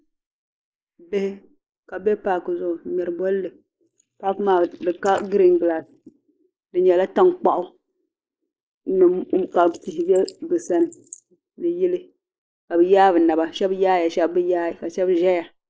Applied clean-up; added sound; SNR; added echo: neural mask model Resemble Enhance denoiser.